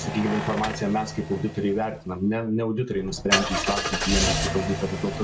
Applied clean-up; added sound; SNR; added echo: none; Engine starting / Car; 2 dB; none.